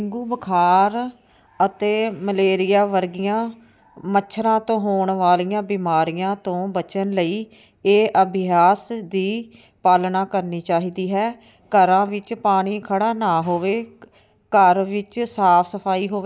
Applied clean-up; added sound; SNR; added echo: none; none; none; none.